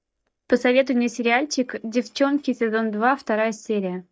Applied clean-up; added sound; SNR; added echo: neural mask model DeepFilterNet 3.